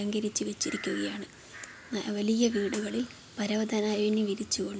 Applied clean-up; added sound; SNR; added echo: none; none; none; none.